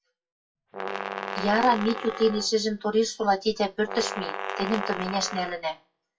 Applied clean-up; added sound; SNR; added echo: classical method WPE with log-MMSE.